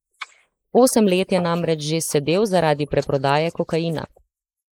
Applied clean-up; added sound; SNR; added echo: neural mask model Resemble Enhance denoiser.